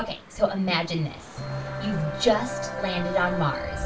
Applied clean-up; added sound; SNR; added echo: none; Traffic noise, roadway noise; 19 dB; reverberation time 0.2 s.